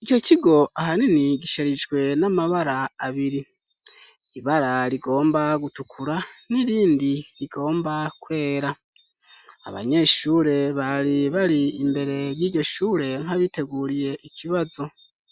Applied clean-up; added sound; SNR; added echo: none; none; none; none.